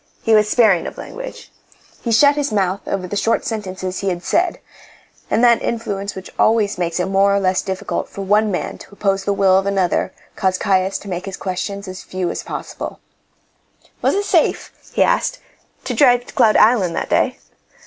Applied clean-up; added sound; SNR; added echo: none; none; none; none.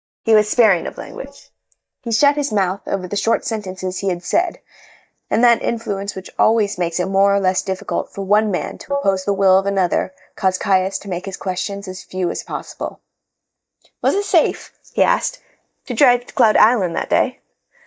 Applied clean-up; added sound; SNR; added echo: neural mask model DeepFilterNet 3.